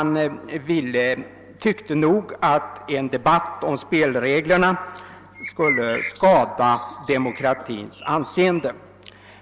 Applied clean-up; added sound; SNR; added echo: none; Bird; 11 dB; none.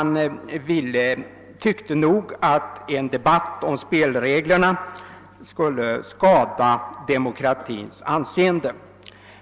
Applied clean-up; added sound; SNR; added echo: none; none; none; none.